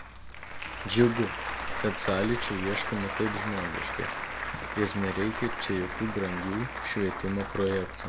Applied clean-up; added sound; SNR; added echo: none; Applause; 4 dB; none.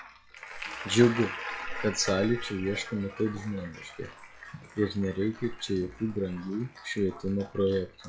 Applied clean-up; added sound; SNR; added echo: classical method log-MMSE.